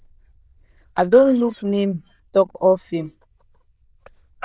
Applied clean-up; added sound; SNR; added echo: neural diffusion model UNIVERSE++.